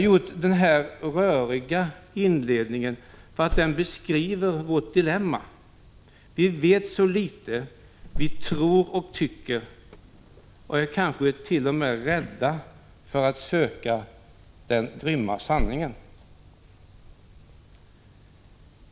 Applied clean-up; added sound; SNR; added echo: none; Cricket; 10 dB; none.